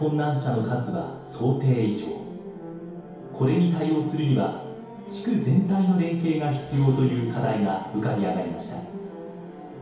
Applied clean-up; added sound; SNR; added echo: none; none; none; reverberation time 2.2 s.